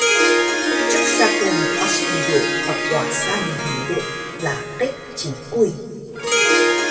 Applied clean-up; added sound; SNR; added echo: none; Harp; -4 dB; reverberation time 2.4 s.